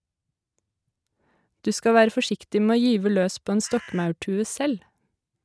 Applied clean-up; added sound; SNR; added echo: neural mask model RNNoise.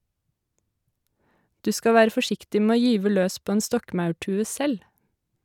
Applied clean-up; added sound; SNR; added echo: none; none; none; none.